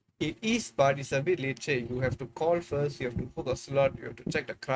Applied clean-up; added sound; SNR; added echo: neural mask model RNNoise.